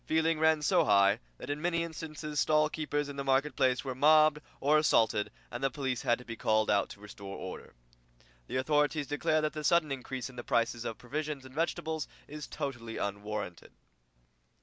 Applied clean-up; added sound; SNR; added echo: none; none; none; none.